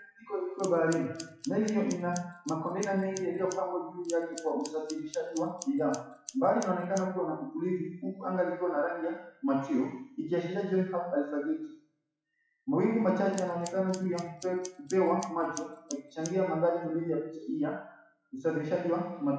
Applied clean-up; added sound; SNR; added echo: classical method WPE with log-MMSE.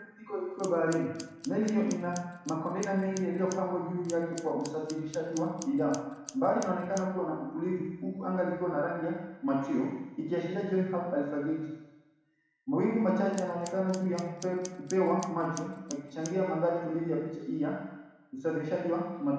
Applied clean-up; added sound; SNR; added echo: none; Scissors; 18 dB; reverberation time 1.1 s.